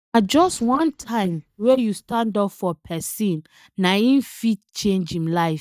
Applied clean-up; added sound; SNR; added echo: neural mask model DeepFilterNet 3.